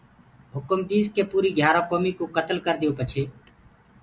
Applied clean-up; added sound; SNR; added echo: none; none; none; none.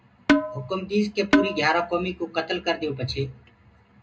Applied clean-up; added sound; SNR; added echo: none; Percussion; -4 dB; reverberation time 0.2 s.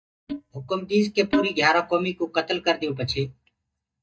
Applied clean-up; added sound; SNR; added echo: neural mask model DeepFilterNet 3.